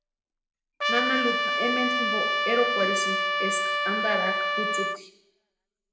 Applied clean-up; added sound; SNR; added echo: none; Trumpet; -4 dB; reverberation time 0.8 s.